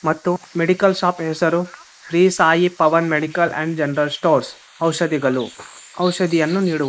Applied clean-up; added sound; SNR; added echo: neural mask model Resemble Enhance denoiser.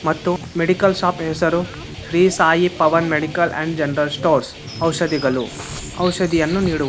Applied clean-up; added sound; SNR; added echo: none; Bird vocalization, bird call, bird song + Guitar; 13 dB; none.